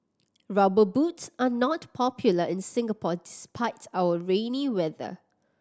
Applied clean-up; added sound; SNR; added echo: none; none; none; none.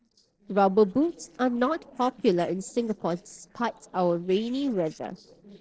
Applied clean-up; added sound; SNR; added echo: neural separator model SepFormer DNS4.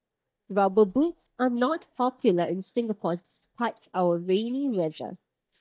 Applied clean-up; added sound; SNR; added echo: neural mask model DeepFilterNet 3.